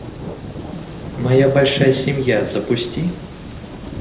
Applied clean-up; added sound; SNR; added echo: none; Thunder; 11 dB; reverberation time 0.8 s.